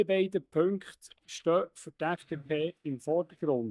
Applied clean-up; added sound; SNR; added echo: neural mask model DeepFilterNet 3.